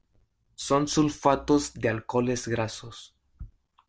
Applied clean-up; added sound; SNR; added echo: none; none; none; none.